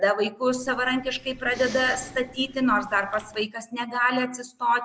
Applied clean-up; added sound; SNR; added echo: none; Respiratory sounds; 18 dB; none.